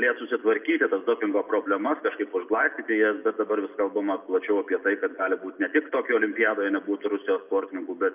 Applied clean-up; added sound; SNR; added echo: none; none; none; reverberation time 1.1 s.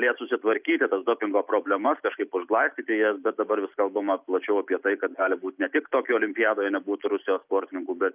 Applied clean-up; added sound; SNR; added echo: none; none; none; none.